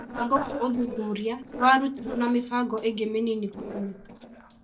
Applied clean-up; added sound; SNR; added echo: neural separator model SepFormer DNS4.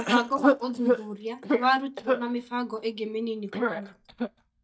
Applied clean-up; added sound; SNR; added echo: neural mask model DeepFilterNet 3.